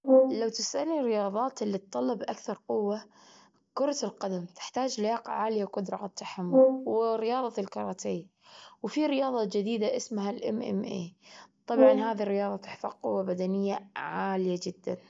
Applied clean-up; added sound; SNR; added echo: none; Brass instrument; -3 dB; none.